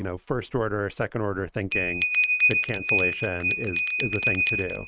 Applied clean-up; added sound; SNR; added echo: neural mask model RNNoise.